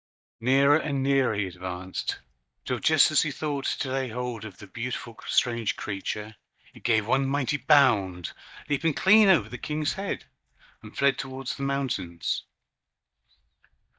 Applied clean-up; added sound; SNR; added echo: neural mask model DeepFilterNet 3.